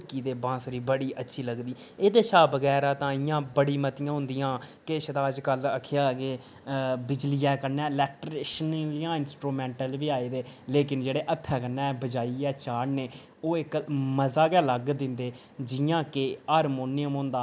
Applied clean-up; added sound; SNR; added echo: none; none; none; none.